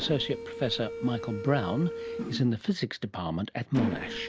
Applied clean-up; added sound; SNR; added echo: none; Mechanisms; 7 dB; none.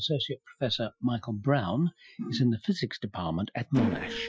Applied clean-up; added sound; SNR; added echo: classical method Wiener filter.